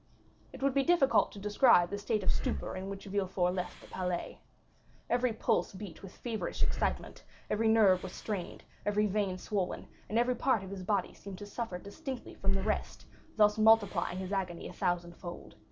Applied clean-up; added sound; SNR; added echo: none; Breathing; -1 dB; none.